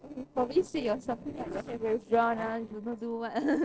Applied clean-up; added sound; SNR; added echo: neural separator model SepFormer DNS4.